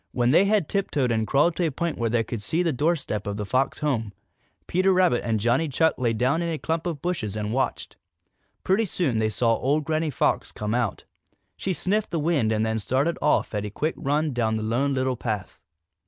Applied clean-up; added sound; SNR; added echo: none; none; none; none.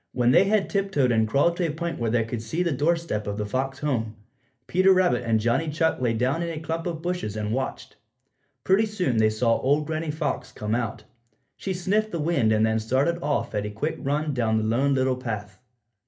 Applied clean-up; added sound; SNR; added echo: none; none; none; reverberation time 0.3 s.